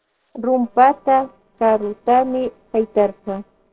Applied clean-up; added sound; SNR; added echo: neural separator model SepFormer DNS4.